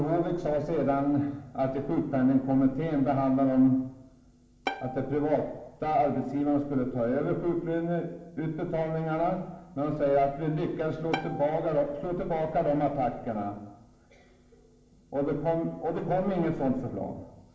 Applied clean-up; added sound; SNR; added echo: none; Bowed string instrument; 14 dB; reverberation time 0.8 s.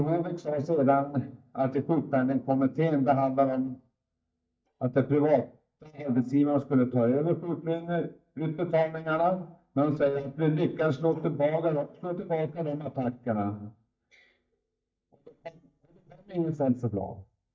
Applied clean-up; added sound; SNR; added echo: neural mask model DeepFilterNet 3.